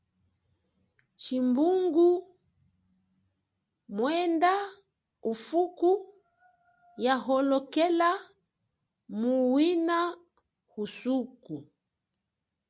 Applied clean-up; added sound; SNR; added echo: none; none; none; none.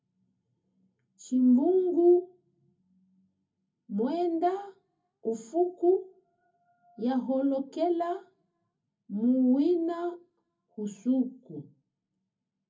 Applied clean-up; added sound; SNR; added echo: none; none; none; reverberation time 0.3 s.